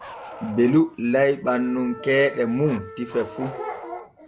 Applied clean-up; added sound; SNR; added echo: none; Bark + Wind instrument, woodwind instrument; 16 dB; none.